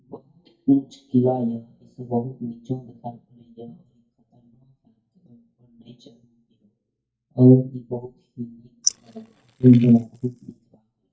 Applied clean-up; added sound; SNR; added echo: neural mask model DeepFilterNet 3.